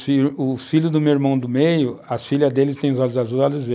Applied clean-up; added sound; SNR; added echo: none; none; none; none.